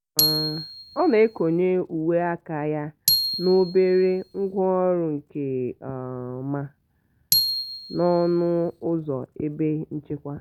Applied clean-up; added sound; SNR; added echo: none; Glockenspiel; 6 dB; none.